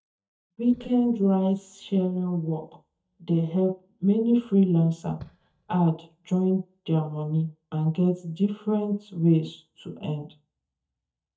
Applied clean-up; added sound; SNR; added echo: neural mask model DeepFilterNet 3.